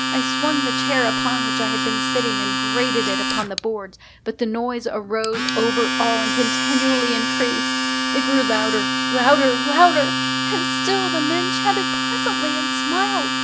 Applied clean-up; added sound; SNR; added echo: none; Domestic sounds, home sounds; -1 dB; none.